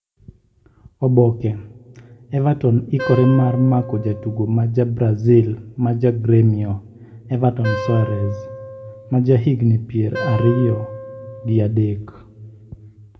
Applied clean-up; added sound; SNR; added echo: none; Wind instrument, woodwind instrument; 12 dB; reverberation time 1.9 s.